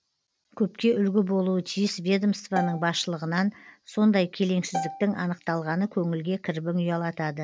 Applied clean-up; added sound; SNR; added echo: none; Bowed string instrument; 9 dB; none.